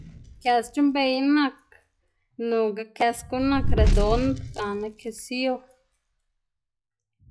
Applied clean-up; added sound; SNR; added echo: classical method log-MMSE.